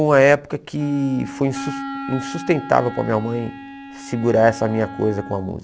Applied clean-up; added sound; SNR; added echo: none; Wind instrument, woodwind instrument; 13 dB; none.